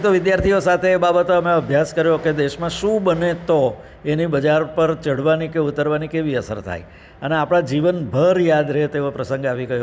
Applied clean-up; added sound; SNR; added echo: none; none; none; none.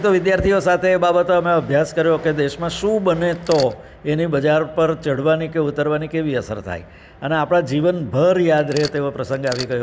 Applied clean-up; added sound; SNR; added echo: none; Mechanisms; 14 dB; none.